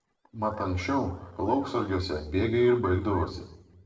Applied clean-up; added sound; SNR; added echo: neural separator model SepFormer DNS4.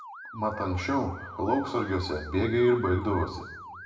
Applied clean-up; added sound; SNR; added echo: none; Motor vehicle (road) / Siren; 15 dB; reverberation time 0.8 s.